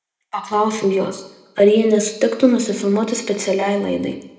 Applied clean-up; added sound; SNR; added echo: none; none; none; reverberation time 0.8 s.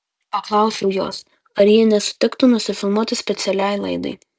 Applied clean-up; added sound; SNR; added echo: none; none; none; none.